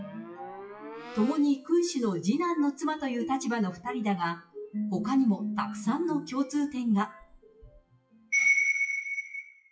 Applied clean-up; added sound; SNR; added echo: classical method WPE with log-MMSE.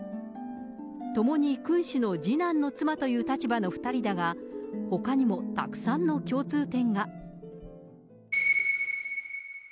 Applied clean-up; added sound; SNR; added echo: none; none; none; none.